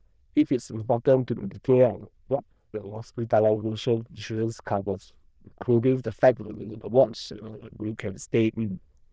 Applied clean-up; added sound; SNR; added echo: neural diffusion model UNIVERSE++.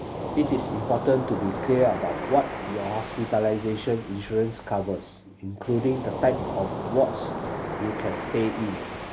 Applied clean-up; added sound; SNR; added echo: none; Waves, surf; 6 dB; none.